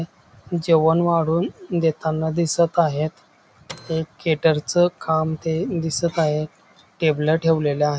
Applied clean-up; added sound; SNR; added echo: none; Printer; 16 dB; none.